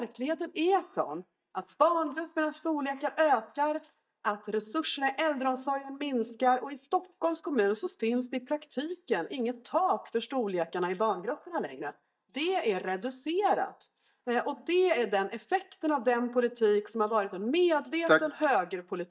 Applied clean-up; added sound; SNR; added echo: neural mask model DeepFilterNet 3.